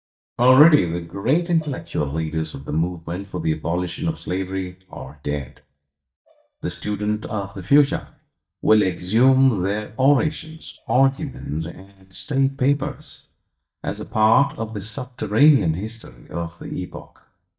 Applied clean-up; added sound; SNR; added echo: neural mask model DeepFilterNet 3.